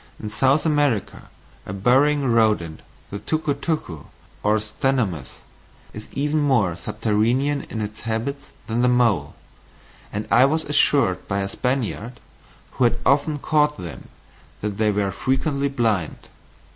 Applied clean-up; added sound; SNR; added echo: none; none; none; none.